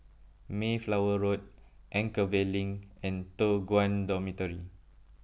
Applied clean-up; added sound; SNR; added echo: none; none; none; none.